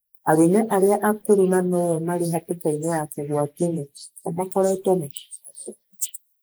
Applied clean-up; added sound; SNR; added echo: neural mask model Resemble Enhance denoiser.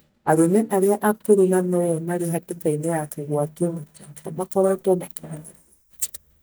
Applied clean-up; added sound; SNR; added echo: neural mask model DeepFilterNet 3.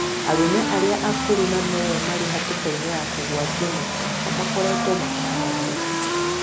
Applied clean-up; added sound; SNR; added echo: none; Wind instrument, woodwind instrument + Vehicle; -1 dB; none.